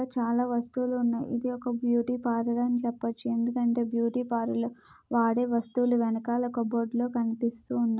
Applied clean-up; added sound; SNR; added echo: none; none; none; none.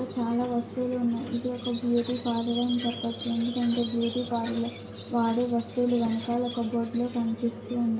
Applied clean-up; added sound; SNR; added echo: none; Squeak; 11 dB; reverberation time 0.3 s.